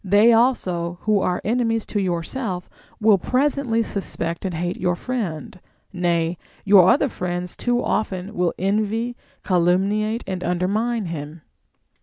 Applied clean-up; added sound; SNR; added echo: none; none; none; none.